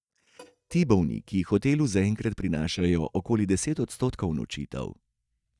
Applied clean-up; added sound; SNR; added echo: neural mask model DeepFilterNet 3.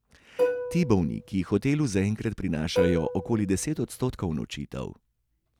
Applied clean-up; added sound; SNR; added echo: none; Plucked string instrument; 4 dB; none.